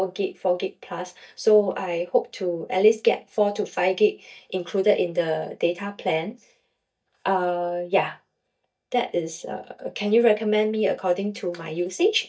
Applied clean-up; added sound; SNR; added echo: neural mask model DeepFilterNet 3.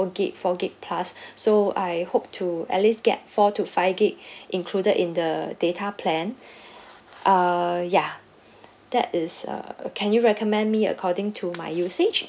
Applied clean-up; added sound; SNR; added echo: none; none; none; none.